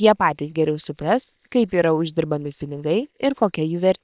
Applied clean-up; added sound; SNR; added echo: neural separator model SepFormer WHAM!.